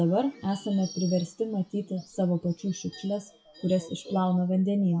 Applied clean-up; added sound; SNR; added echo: classical method WPE with log-MMSE.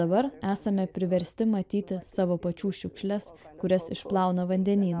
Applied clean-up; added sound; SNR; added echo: none; none; none; none.